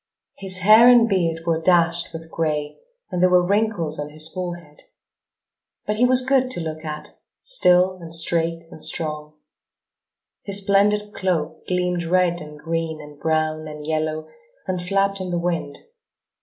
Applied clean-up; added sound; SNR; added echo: none; none; none; none.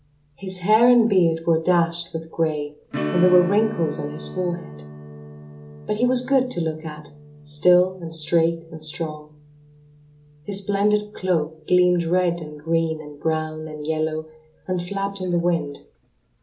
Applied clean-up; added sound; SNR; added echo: none; Strum; 15 dB; reverberation time 0.2 s.